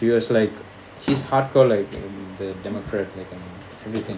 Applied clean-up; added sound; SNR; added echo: none; Fireworks; 17 dB; none.